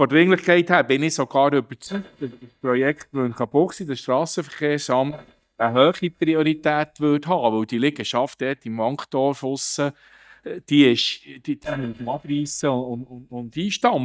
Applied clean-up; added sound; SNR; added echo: neural mask model DeepFilterNet 3.